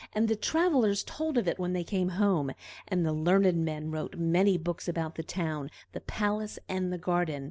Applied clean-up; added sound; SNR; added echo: none; none; none; none.